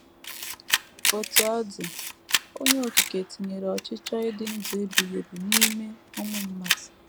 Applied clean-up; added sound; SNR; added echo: none; Camera; -3 dB; none.